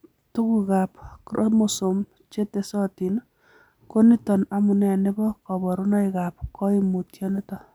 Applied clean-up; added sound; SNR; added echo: none; none; none; none.